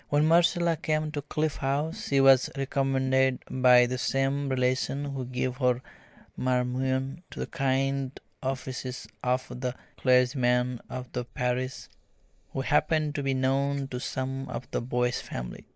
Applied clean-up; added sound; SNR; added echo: neural mask model Resemble Enhance denoiser.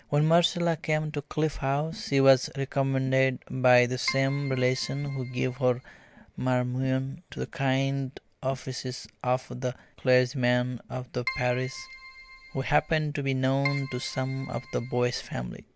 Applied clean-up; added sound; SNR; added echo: none; Keyboard (musical); 13 dB; none.